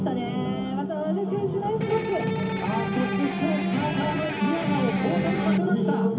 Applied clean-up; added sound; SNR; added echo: none; Electric guitar; 7 dB; reverberation time 0.3 s.